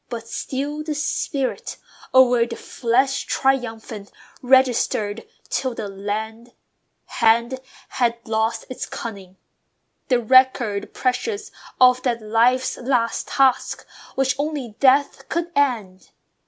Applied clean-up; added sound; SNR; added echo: none; none; none; none.